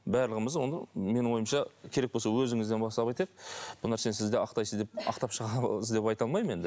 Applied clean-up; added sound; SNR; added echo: none; none; none; none.